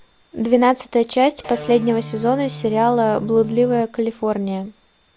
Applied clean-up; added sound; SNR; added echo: none; Electric guitar; 13 dB; none.